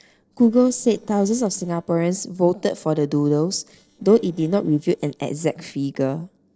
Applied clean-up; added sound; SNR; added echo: neural separator model SepFormer DNS4.